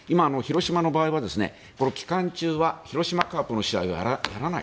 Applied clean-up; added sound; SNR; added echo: none; none; none; none.